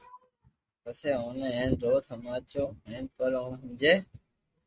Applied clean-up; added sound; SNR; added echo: neural mask model RNNoise.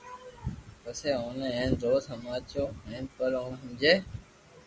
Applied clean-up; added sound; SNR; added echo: none; none; none; none.